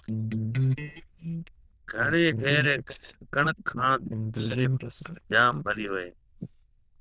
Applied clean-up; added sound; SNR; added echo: neural diffusion model UNIVERSE++.